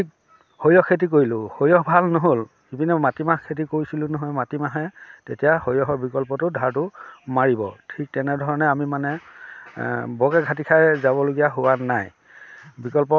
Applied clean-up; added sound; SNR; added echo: none; none; none; none.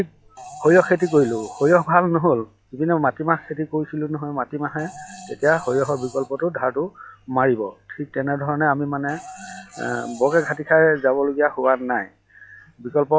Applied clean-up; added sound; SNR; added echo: classical method log-MMSE.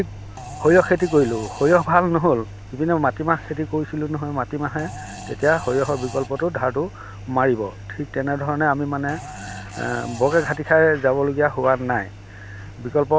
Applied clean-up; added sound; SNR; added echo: none; Engine + Fart; 15 dB; none.